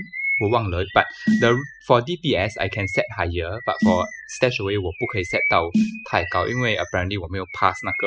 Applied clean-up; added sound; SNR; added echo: classical method spectral subtraction.